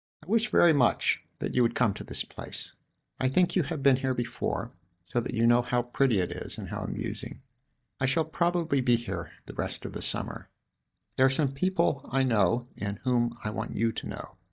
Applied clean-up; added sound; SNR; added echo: neural mask model DeepFilterNet 3.